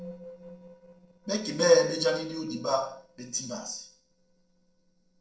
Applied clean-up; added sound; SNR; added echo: neural separator model SepFormer DNS4.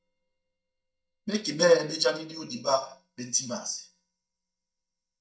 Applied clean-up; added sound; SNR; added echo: neural mask model DeepFilterNet 3.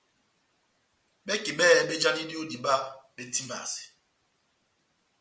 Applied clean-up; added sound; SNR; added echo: none; none; none; none.